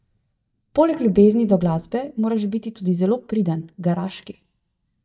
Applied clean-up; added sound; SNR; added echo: neural mask model DeepFilterNet 3.